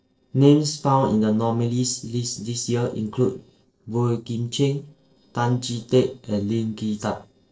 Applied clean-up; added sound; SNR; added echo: neural separator model SepFormer DNS4.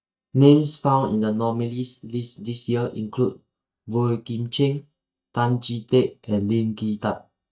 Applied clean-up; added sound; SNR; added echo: neural mask model DeepFilterNet 3.